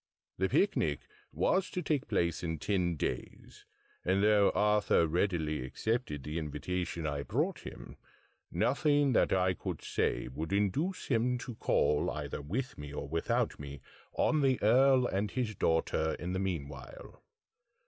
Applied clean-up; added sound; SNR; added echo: none; none; none; none.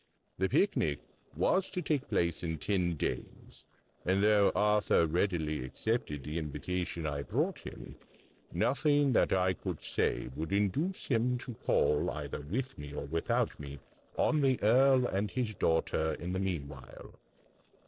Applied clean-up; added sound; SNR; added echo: neural separator model SepFormer DNS4.